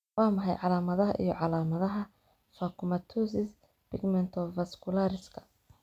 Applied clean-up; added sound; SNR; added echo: none; none; none; none.